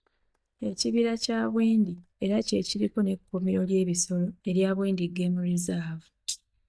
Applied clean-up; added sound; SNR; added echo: neural mask model DeepFilterNet 3.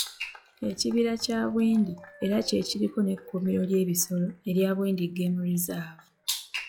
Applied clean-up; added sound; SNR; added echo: classical method log-MMSE.